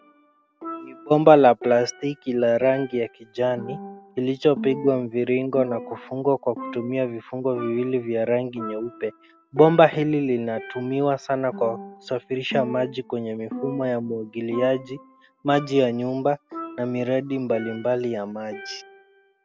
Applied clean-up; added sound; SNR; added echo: none; Percussion; 16 dB; none.